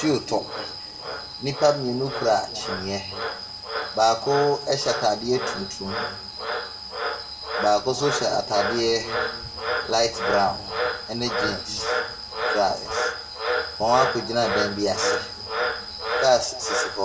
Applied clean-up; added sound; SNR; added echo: none; Frog; 4 dB; reverberation time 1.6 s.